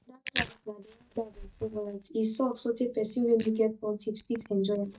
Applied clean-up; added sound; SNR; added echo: neural mask model DeepFilterNet 3.